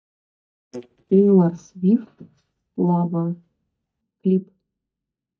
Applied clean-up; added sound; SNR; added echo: neural mask model DeepFilterNet 3.